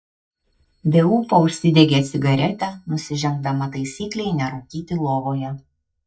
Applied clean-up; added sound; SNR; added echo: neural mask model DeepFilterNet 3.